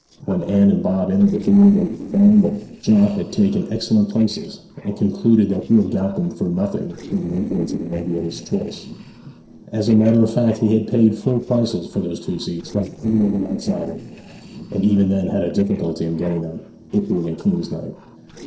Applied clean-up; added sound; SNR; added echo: neural separator model SepFormer DNS4.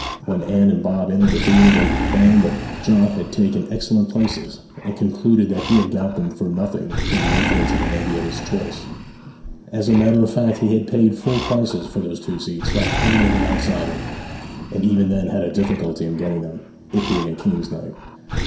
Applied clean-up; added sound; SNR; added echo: none; Animal; 6 dB; reverberation time 0.7 s.